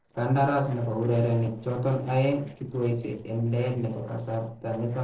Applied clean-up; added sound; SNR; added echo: neural separator model SepFormer DNS4.